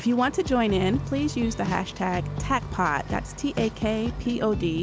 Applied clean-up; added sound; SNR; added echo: none; Engine starting; 18 dB; none.